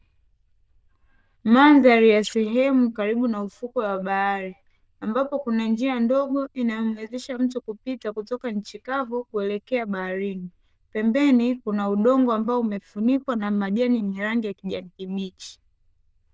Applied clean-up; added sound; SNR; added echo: neural diffusion model UNIVERSE++.